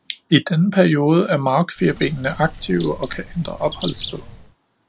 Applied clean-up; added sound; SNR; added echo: none; Bird; 10 dB; none.